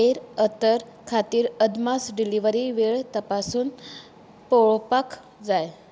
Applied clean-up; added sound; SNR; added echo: none; none; none; none.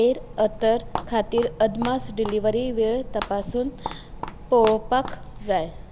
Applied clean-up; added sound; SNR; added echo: none; Walk, footsteps; 10 dB; none.